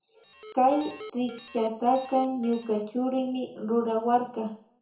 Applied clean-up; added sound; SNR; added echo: none; Alarm; 16 dB; reverberation time 0.6 s.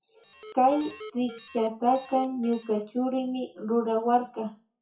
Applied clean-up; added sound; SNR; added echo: classical method WPE with log-MMSE.